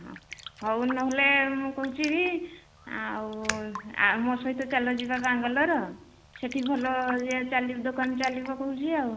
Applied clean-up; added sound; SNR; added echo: none; Raindrop; 15 dB; none.